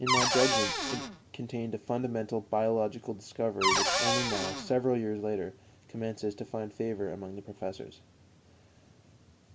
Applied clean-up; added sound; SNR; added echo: none; Cupboard open or close / Door; -4 dB; none.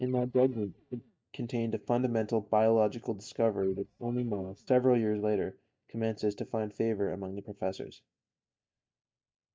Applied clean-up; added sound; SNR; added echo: neural mask model DeepFilterNet 3.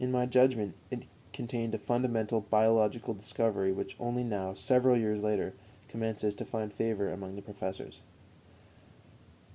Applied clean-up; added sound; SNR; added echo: none; none; none; none.